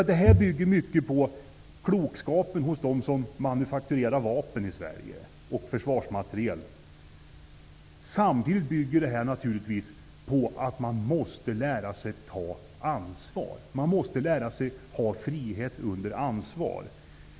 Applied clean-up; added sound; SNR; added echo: none; none; none; none.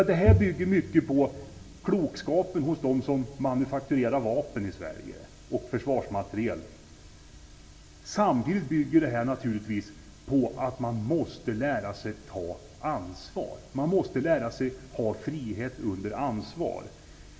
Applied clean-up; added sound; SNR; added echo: none; none; none; reverberation time 1.1 s.